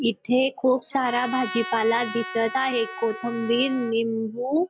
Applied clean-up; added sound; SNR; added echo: none; Trumpet; 12 dB; none.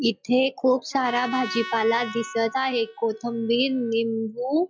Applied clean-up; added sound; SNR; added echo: classical method log-MMSE.